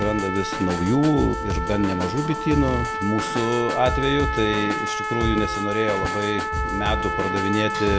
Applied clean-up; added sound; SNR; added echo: none; Drum kit + Trumpet; 2 dB; none.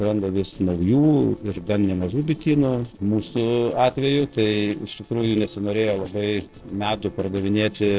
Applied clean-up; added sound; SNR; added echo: neural separator model SepFormer DNS4.